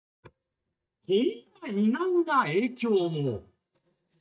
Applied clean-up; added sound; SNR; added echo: neural mask model DeepFilterNet 3.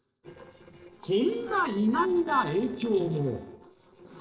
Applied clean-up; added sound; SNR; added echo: neural separator model SepFormer DNS4.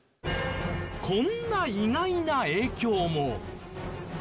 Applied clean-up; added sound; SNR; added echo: none; none; none; none.